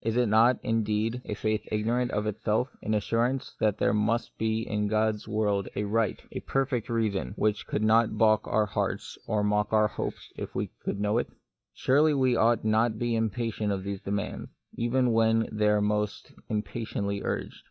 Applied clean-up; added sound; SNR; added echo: neural mask model DeepFilterNet 3.